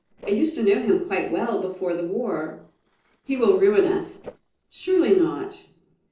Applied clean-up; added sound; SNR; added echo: neural separator model SepFormer DNS4.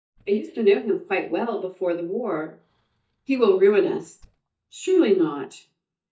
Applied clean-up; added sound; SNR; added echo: neural mask model DeepFilterNet 3.